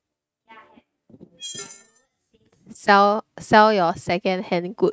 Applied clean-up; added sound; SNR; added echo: neural mask model RNNoise.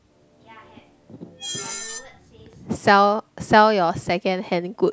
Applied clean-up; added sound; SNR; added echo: none; Screech; 18 dB; none.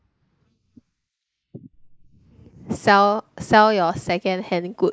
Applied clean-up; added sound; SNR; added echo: neural mask model Resemble Enhance denoiser.